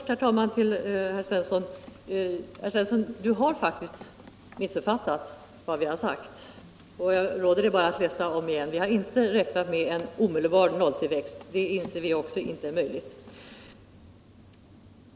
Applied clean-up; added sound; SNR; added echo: none; none; none; none.